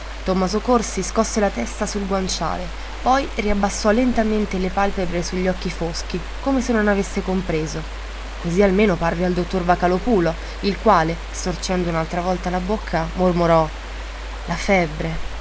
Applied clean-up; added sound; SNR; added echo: none; Stream; 16 dB; none.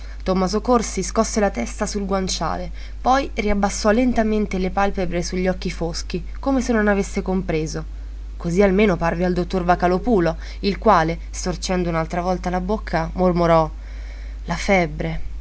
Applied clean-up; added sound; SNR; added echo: none; none; none; none.